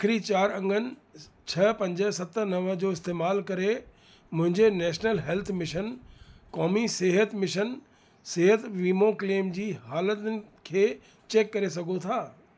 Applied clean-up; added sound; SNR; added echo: none; none; none; none.